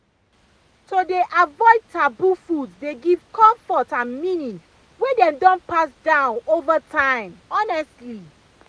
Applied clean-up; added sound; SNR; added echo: none; none; none; none.